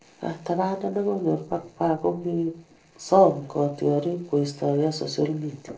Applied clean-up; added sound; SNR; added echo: neural separator model SepFormer DNS4.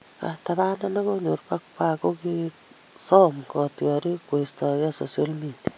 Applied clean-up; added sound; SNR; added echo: none; none; none; none.